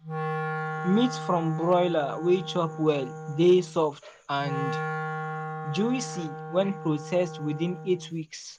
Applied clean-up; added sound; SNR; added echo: none; Wind instrument, woodwind instrument; 8 dB; none.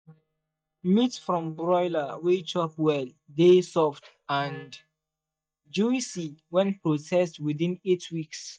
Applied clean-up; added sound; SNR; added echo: neural mask model DeepFilterNet 3.